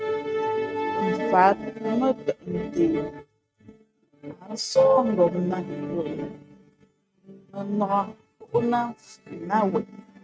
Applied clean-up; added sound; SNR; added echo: neural mask model RNNoise.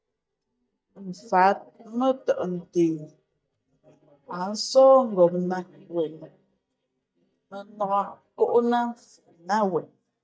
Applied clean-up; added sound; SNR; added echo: neural mask model DeepFilterNet 3.